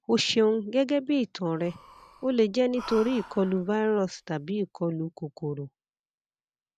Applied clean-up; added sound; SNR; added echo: none; Breathing; 19 dB; none.